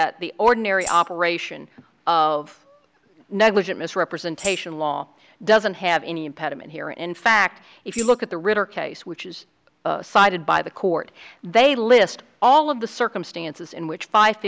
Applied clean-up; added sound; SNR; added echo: none; Tambourine; 15 dB; none.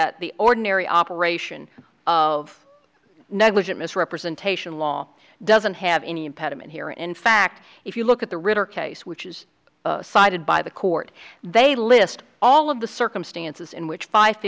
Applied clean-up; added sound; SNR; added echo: none; none; none; none.